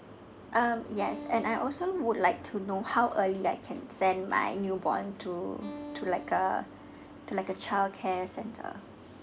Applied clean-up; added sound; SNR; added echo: none; Acoustic guitar; 17 dB; none.